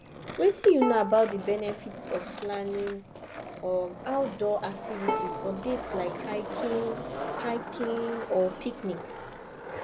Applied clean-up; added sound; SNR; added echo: none; Skateboard + Bowed string instrument; 7 dB; none.